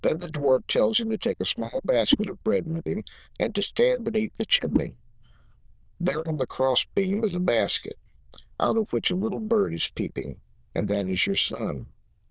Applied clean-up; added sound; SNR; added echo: neural diffusion model UNIVERSE++.